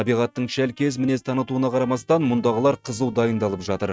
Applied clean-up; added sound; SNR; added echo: neural mask model RNNoise.